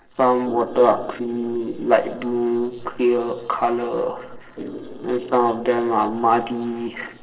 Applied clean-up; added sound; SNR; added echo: neural separator model SepFormer DNS4.